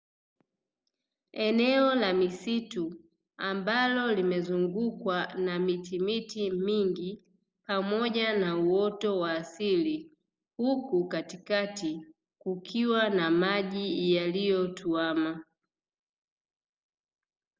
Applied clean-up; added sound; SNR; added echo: none; none; none; none.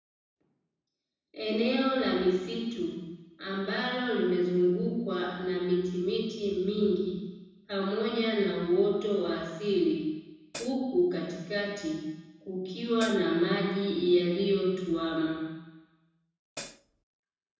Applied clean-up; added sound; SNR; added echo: none; Hi-hat; 14 dB; reverberation time 1.1 s.